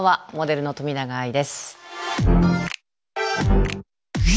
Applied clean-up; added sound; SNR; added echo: none; none; none; none.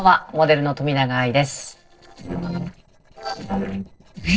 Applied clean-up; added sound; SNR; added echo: neural separator model SepFormer DNS4.